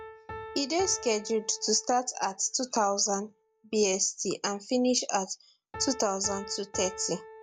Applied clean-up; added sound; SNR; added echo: none; Piano; 16 dB; none.